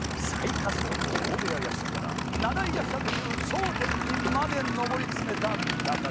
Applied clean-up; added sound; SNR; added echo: none; Idling / Aircraft; -2 dB; none.